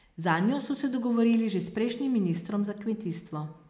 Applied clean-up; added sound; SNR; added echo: none; none; none; none.